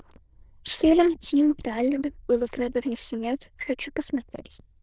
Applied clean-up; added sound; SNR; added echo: neural diffusion model UNIVERSE++.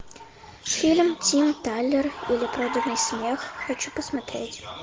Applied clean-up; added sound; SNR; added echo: none; none; none; none.